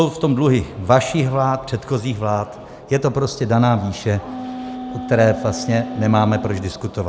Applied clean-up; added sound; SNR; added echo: none; Wind instrument, woodwind instrument; 11 dB; none.